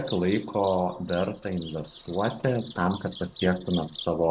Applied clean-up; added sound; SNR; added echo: none; Bird vocalization, bird call, bird song; 17 dB; none.